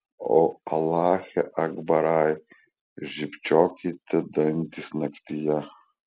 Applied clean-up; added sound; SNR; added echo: none; none; none; none.